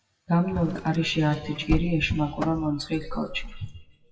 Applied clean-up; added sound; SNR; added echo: classical method WPE with log-MMSE.